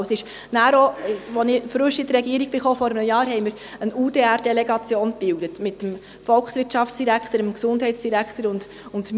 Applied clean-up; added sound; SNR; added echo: none; none; none; none.